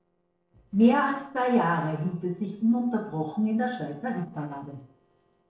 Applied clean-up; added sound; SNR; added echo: neural separator model SepFormer DNS4.